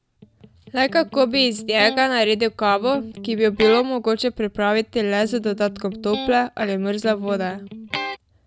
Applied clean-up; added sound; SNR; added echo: none; Electric guitar; 13 dB; none.